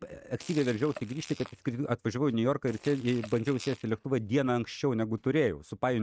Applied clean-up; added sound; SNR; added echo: neural mask model RNNoise.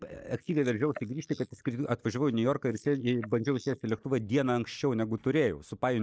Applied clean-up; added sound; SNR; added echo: neural mask model Resemble Enhance denoiser.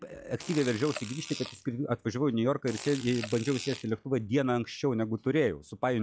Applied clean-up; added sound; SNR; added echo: classical method log-MMSE.